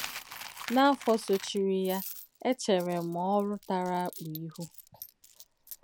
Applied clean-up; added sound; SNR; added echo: none; Coin (dropping); 15 dB; none.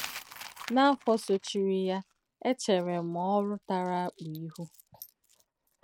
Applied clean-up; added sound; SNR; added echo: neural mask model RNNoise.